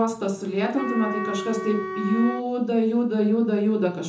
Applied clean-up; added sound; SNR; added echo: none; Wind instrument, woodwind instrument; 9 dB; reverberation time 0.6 s.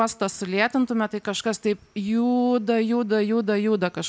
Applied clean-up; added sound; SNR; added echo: none; none; none; none.